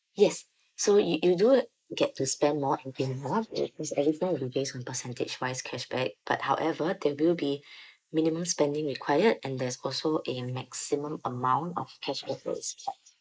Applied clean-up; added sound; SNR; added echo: neural mask model Resemble Enhance denoiser.